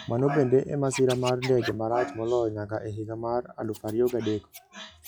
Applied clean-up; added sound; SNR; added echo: classical method log-MMSE.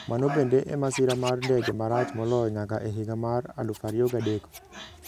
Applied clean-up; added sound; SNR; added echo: none; Scratching (performance technique); 13 dB; none.